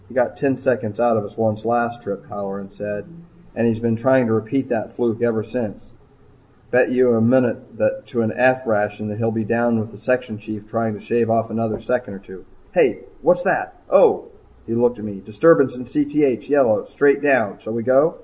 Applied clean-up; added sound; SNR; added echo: none; none; none; none.